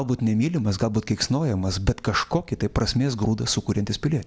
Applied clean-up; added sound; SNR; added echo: none; none; none; none.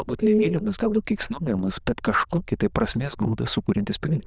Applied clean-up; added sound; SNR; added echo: neural diffusion model UNIVERSE++.